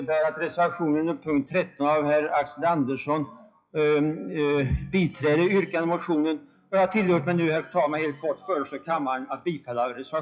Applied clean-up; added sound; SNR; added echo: classical method WPE with log-MMSE.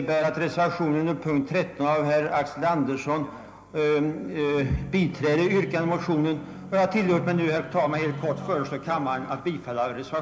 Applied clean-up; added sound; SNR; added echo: none; Guitar; 12 dB; reverberation time 0.4 s.